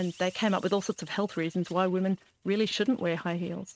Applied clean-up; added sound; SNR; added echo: neural mask model RNNoise.